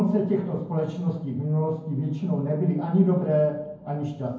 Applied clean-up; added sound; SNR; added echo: none; none; none; reverberation time 0.9 s.